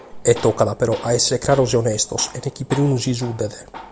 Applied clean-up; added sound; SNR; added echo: none; Tools; 17 dB; none.